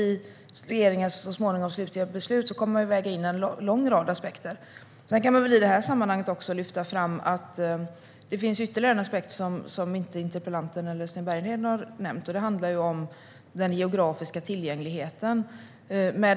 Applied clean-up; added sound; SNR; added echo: none; none; none; none.